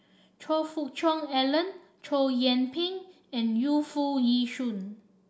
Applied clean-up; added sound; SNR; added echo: none; none; none; none.